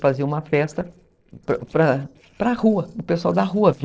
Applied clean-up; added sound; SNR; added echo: neural separator model SepFormer DNS4.